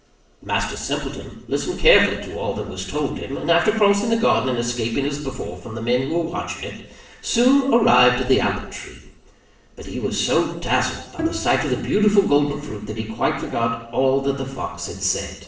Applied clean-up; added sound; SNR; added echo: none; Bowed string instrument; 11 dB; reverberation time 0.7 s.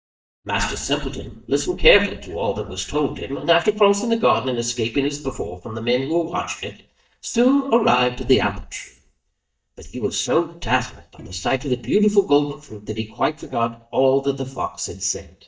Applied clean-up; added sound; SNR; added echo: neural mask model DeepFilterNet 3.